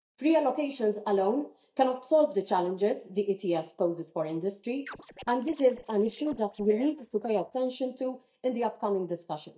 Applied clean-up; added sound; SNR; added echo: neural mask model DeepFilterNet 3.